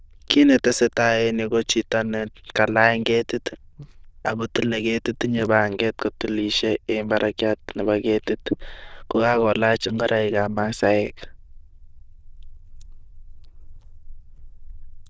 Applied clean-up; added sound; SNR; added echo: neural diffusion model UNIVERSE++.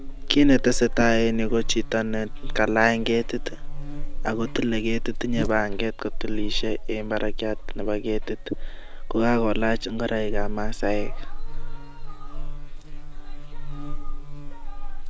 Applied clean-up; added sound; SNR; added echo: none; Buzz; 0 dB; none.